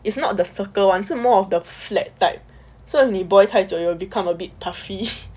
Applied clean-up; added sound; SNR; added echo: none; none; none; none.